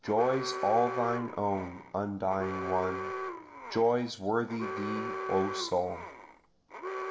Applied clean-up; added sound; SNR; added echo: none; Alarm; 7 dB; reverberation time 0.6 s.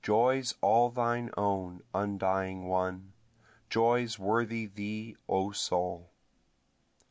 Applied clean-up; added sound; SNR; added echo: none; none; none; none.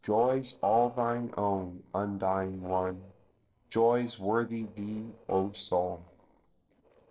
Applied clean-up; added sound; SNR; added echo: neural separator model SepFormer DNS4.